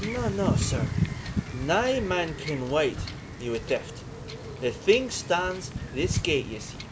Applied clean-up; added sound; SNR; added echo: none; Wind / Ocean / Boat, Water vehicle; 4 dB; none.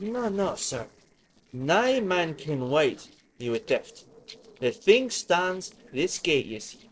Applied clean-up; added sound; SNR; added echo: neural separator model SepFormer DNS4.